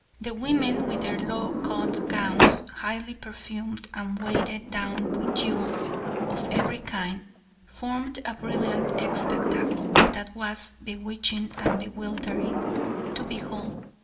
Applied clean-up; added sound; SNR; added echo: none; Sliding door; -3 dB; reverberation time 0.7 s.